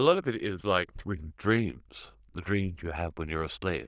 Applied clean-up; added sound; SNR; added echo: neural diffusion model UNIVERSE++.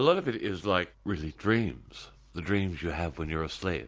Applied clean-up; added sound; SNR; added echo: none; none; none; none.